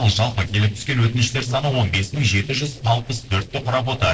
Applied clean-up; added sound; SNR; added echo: neural separator model SepFormer DNS4.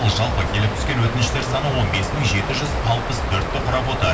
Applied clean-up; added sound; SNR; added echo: none; Water; 6 dB; reverberation time 2.1 s.